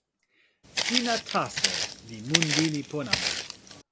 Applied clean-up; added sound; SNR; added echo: none; Walk, footsteps; -3 dB; none.